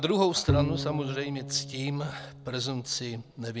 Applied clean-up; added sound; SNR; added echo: none; Bowed string instrument; 3 dB; none.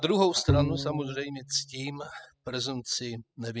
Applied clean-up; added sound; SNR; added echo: classical method spectral subtraction.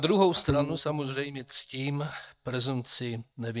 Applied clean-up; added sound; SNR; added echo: neural mask model DeepFilterNet 3.